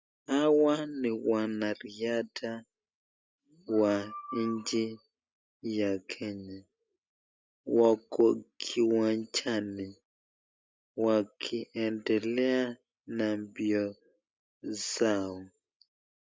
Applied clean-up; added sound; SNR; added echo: none; none; none; none.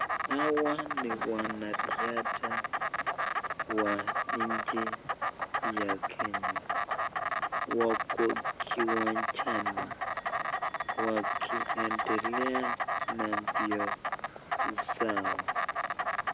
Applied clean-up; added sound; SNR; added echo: none; Insect + Bell; -4 dB; none.